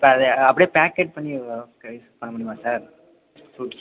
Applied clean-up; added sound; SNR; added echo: none; none; none; none.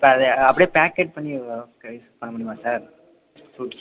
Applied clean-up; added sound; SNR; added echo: none; Zipper (clothing); 19 dB; none.